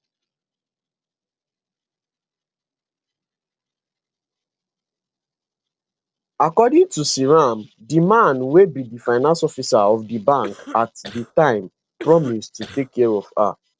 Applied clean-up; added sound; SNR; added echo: neural separator model SepFormer DNS4.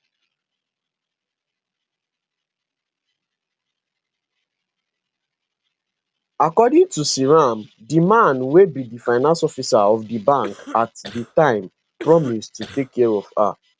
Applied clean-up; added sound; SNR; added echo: none; Cough; 17 dB; none.